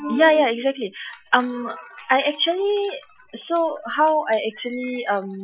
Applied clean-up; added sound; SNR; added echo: classical method Wiener filter.